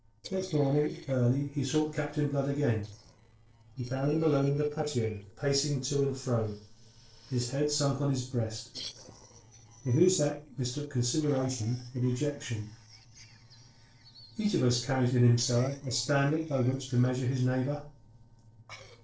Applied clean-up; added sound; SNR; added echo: neural separator model SepFormer DNS4.